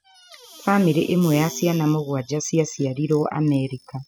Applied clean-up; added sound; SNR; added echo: classical method spectral subtraction.